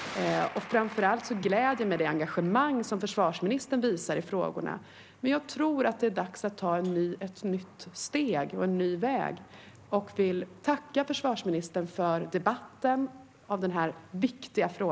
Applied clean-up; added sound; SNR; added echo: none; Thunder; 20 dB; none.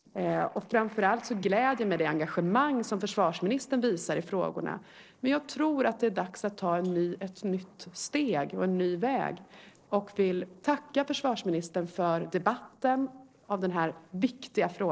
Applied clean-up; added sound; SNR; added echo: neural separator model SepFormer DNS4.